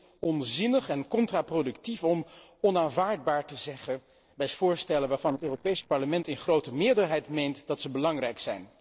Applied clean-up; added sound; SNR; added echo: neural separator model SepFormer DNS4.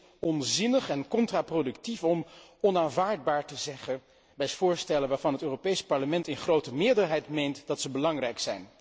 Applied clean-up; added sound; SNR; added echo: none; none; none; none.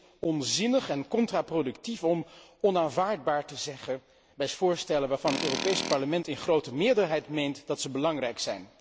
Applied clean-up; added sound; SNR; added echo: none; Tools; 6 dB; none.